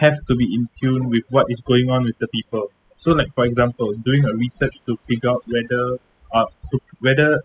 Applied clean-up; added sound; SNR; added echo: classical method spectral subtraction.